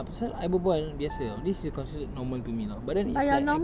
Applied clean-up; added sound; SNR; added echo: none; Piano; 20 dB; none.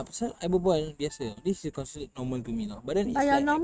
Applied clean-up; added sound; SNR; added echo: neural mask model RNNoise.